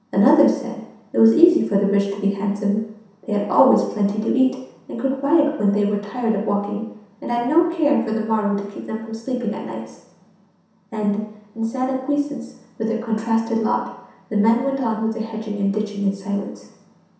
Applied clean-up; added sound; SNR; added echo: none; none; none; reverberation time 0.7 s.